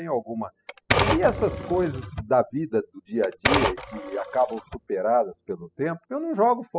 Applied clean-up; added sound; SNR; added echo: classical method spectral subtraction.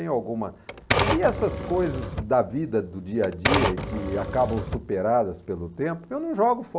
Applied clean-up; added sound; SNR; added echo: none; Typewriter; 2 dB; none.